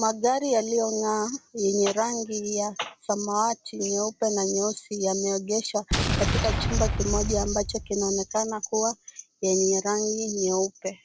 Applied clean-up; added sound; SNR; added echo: none; Explosion; 2 dB; none.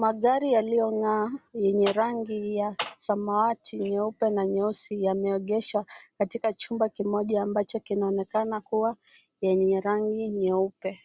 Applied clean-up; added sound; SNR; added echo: none; none; none; none.